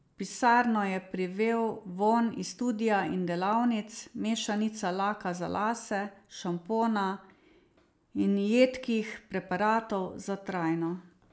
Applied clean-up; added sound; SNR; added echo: none; none; none; none.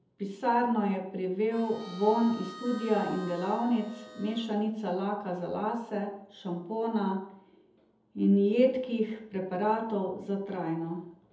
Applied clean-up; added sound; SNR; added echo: none; Harmonica; 17 dB; reverberation time 0.7 s.